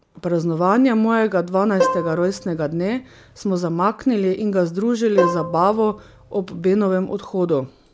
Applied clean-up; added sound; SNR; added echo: none; Plucked string instrument; 6 dB; none.